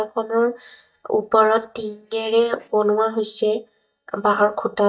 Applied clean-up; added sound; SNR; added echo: neural mask model DeepFilterNet 3.